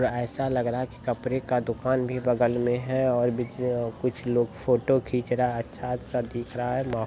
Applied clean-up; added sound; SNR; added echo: none; none; none; none.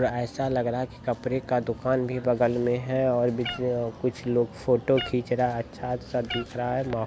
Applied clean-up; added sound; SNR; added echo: none; Meow; 13 dB; none.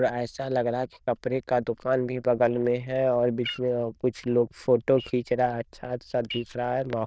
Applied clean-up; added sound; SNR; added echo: neural diffusion model UNIVERSE++.